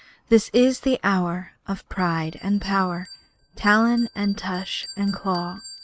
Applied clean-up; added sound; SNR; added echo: neural mask model RNNoise.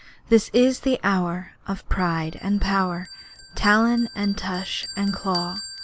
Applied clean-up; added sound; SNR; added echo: none; Bell; 16 dB; none.